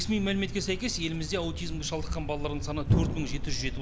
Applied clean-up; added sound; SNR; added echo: none; Thump, thud; 0 dB; none.